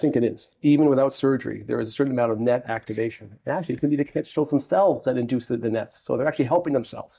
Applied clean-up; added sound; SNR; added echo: neural mask model DeepFilterNet 3.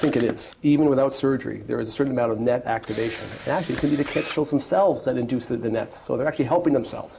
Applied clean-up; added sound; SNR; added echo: none; Camera; 17 dB; none.